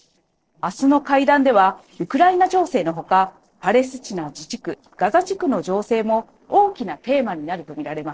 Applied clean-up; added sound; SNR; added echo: neural separator model SepFormer DNS4.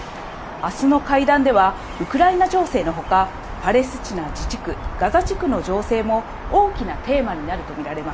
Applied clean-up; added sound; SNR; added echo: none; Bird vocalization, bird call, bird song; 12 dB; none.